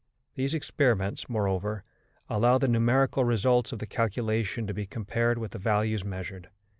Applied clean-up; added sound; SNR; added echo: none; none; none; none.